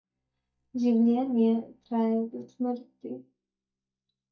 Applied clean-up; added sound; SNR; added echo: neural mask model DeepFilterNet 3.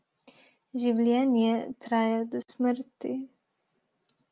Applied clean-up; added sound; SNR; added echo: none; none; none; none.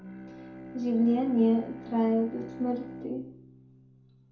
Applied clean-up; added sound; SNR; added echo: none; Bowed string instrument; 14 dB; reverberation time 0.6 s.